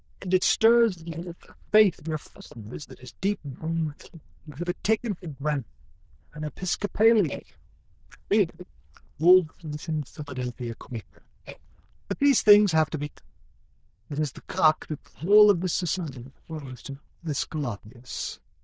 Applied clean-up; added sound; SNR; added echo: neural diffusion model UNIVERSE++.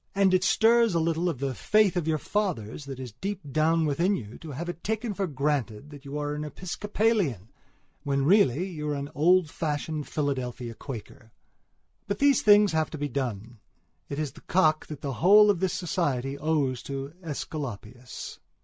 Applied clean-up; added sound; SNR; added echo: none; none; none; none.